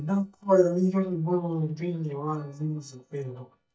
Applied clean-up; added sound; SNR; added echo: neural mask model DeepFilterNet 3.